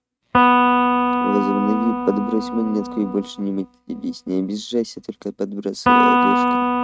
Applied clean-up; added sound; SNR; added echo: neural mask model RNNoise.